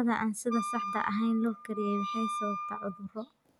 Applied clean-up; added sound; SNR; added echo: none; Wind instrument, woodwind instrument; 5 dB; none.